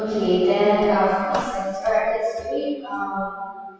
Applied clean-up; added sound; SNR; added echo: classical method WPE with log-MMSE.